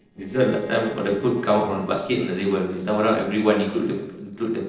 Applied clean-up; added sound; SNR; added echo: neural separator model SepFormer DNS4.